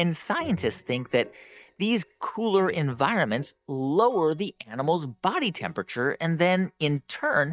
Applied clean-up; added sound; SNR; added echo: neural mask model DeepFilterNet 3.